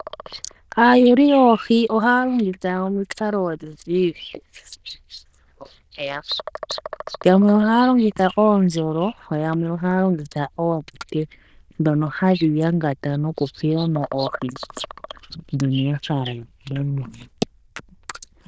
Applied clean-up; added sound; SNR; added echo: neural diffusion model UNIVERSE++.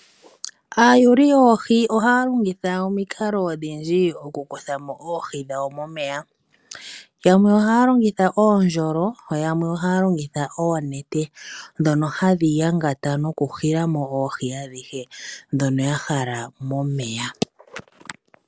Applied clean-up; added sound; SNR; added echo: none; none; none; none.